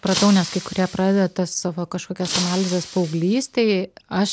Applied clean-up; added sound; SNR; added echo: none; Shatter; 11 dB; none.